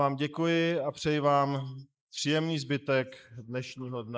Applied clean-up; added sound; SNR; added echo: neural mask model Resemble Enhance denoiser.